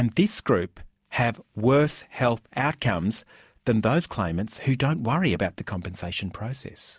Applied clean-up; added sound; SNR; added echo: none; none; none; none.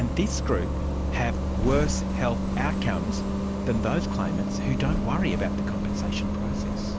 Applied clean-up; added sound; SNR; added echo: none; Bus; -3 dB; none.